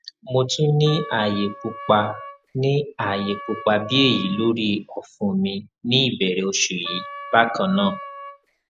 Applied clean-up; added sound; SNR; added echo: none; Wind instrument, woodwind instrument; 14 dB; none.